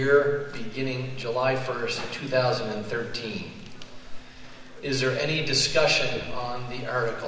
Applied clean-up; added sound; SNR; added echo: none; Chirp, tweet; 9 dB; none.